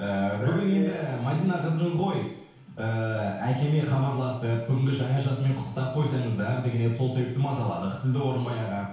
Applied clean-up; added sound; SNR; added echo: none; none; none; reverberation time 1.0 s.